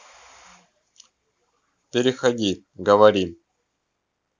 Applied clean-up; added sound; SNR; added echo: none; none; none; none.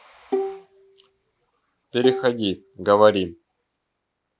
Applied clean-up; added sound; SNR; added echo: none; Bowed string instrument; 6 dB; none.